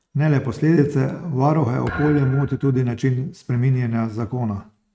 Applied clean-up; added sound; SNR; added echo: neural mask model RNNoise.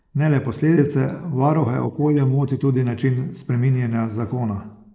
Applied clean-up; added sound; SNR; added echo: neural mask model Resemble Enhance denoiser.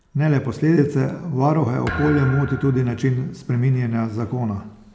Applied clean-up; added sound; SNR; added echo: none; Thump, thud; 13 dB; none.